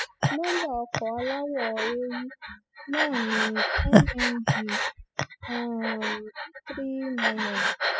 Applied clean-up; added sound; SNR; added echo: classical method spectral subtraction.